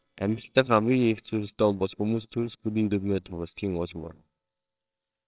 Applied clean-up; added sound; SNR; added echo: neural separator model SepFormer WHAMR!.